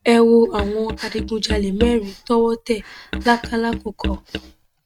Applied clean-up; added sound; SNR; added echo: neural mask model RNNoise.